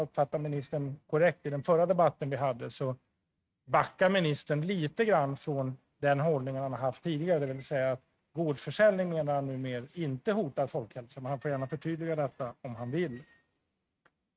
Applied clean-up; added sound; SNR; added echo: neural mask model RNNoise.